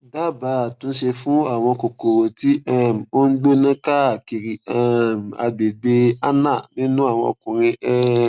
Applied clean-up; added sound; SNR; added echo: none; none; none; none.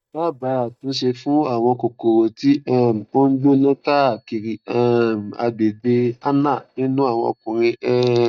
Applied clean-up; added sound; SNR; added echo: neural mask model DeepFilterNet 3.